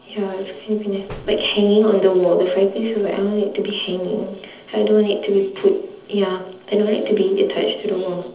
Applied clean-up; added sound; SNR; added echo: none; Slam; 19 dB; reverberation time 1.2 s.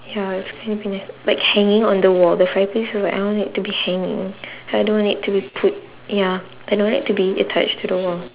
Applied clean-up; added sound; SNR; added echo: none; none; none; none.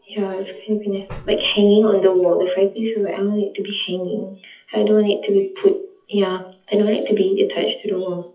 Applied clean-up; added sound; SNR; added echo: classical method WPE with log-MMSE.